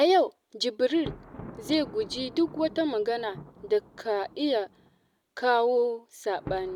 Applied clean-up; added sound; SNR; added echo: none; Thunder; 18 dB; none.